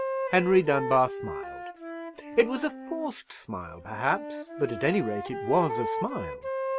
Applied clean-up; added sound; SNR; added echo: none; Wind instrument, woodwind instrument; 7 dB; none.